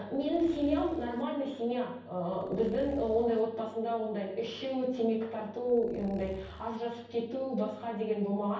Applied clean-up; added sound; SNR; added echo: none; Zipper (clothing); 18 dB; reverberation time 0.9 s.